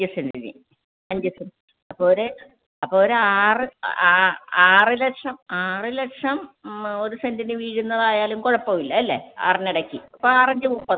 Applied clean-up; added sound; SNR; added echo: none; none; none; none.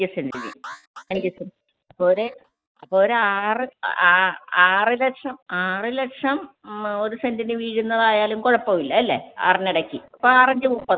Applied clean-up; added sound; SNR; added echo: neural mask model DeepFilterNet 3.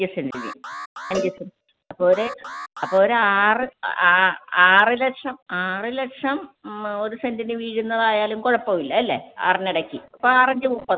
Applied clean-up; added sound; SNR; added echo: none; Cowbell + Alarm; 13 dB; none.